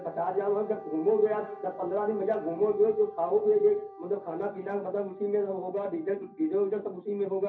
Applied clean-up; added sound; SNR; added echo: none; Wind instrument, woodwind instrument; 19 dB; reverberation time 0.3 s.